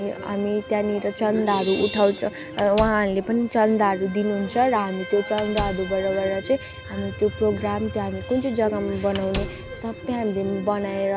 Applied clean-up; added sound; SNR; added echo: none; Bowed string instrument + Squeak / Slam; 14 dB; none.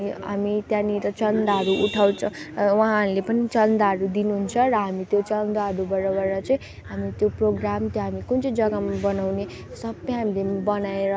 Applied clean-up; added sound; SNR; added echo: none; none; none; none.